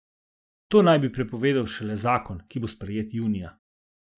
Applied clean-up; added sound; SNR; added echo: none; none; none; none.